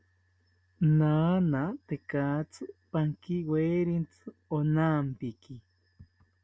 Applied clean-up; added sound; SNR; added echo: none; none; none; none.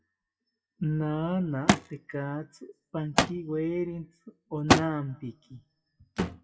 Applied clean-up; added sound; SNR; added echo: classical method WPE with log-MMSE.